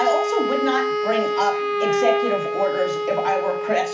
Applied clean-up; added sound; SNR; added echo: none; Wind instrument, woodwind instrument; 0 dB; reverberation time 0.4 s.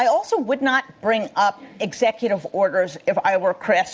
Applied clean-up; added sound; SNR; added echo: none; none; none; none.